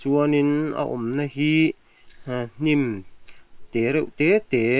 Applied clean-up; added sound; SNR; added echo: neural separator model SepFormer WHAM!.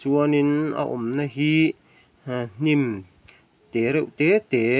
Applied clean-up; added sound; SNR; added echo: none; none; none; none.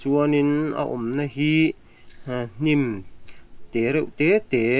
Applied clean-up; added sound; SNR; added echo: none; Chewing, mastication; 18 dB; none.